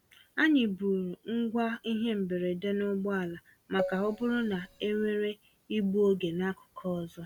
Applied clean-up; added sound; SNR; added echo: none; Keyboard (musical); 8 dB; none.